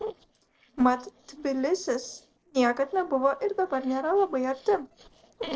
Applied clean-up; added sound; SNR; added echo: neural separator model SepFormer DNS4.